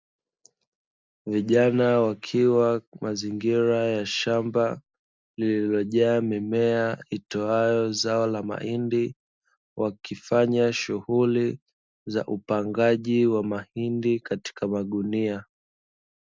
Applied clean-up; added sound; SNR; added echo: none; none; none; none.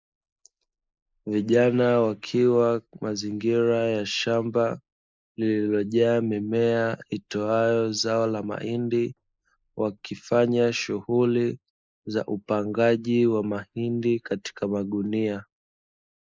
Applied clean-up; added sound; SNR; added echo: neural mask model Resemble Enhance denoiser.